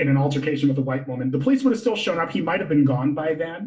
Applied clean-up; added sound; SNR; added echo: none; none; none; reverberation time 0.2 s.